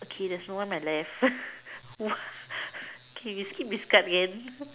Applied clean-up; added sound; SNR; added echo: none; none; none; none.